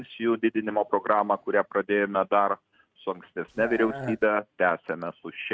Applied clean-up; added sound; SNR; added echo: neural mask model RNNoise.